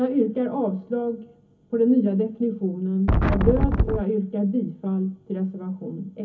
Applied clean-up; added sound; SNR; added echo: none; Wind; -4 dB; reverberation time 0.3 s.